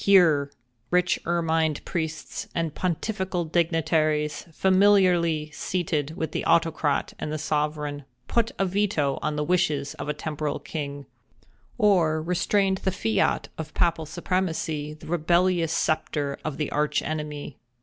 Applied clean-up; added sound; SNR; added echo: none; none; none; none.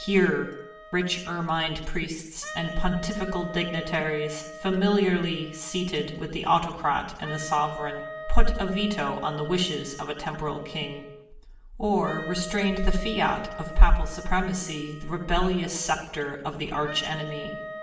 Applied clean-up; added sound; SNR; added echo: none; Wind instrument, woodwind instrument; 15 dB; reverberation time 0.8 s.